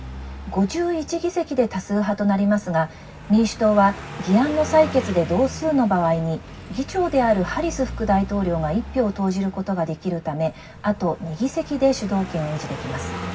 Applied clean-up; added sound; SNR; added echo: none; Car passing by; 13 dB; reverberation time 0.4 s.